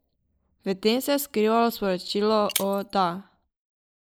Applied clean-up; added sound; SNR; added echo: neural mask model Resemble Enhance denoiser.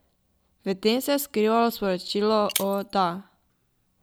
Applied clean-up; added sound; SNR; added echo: none; Shatter; 13 dB; none.